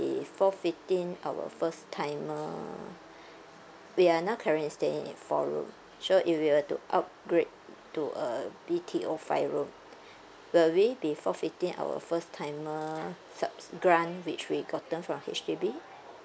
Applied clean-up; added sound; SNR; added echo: none; none; none; none.